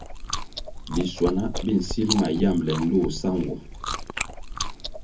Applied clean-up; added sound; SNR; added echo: none; Chewing, mastication; 6 dB; reverberation time 0.3 s.